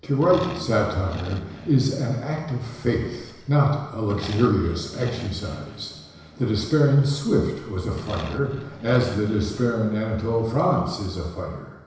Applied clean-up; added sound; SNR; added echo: none; Accelerating, revving, vroom; 16 dB; reverberation time 1.0 s.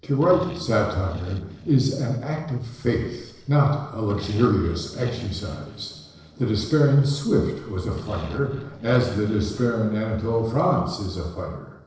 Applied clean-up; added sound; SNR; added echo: neural separator model SepFormer DNS4.